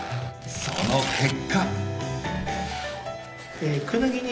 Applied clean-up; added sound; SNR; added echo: none; Tearing; 9 dB; reverberation time 0.8 s.